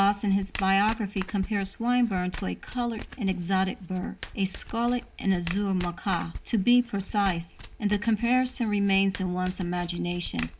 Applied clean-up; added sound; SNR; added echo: none; Domestic sounds, home sounds; 14 dB; none.